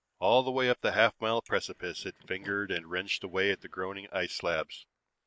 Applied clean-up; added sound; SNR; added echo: neural mask model Resemble Enhance denoiser.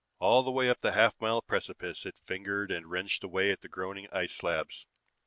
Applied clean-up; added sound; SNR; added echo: none; none; none; none.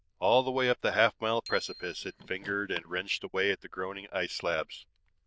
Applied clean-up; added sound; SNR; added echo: neural diffusion model UNIVERSE++.